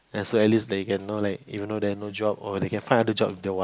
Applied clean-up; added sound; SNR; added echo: none; none; none; none.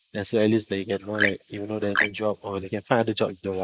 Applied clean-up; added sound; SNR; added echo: neural mask model Resemble Enhance denoiser.